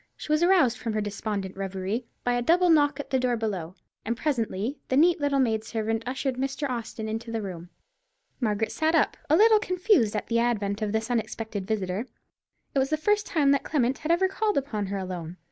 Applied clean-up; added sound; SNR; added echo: neural mask model Resemble Enhance denoiser.